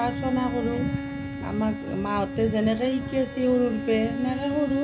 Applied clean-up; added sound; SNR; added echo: none; Bowed string instrument; 8 dB; none.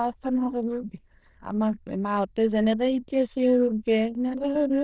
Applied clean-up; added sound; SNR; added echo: neural diffusion model UNIVERSE++.